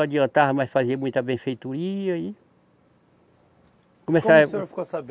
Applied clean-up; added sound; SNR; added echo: none; none; none; none.